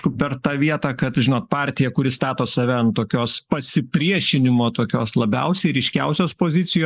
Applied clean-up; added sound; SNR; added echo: neural mask model Resemble Enhance denoiser.